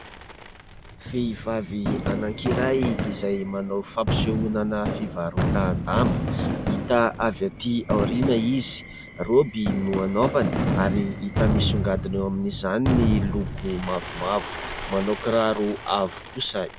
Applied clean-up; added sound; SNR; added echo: none; Fireworks; 3 dB; none.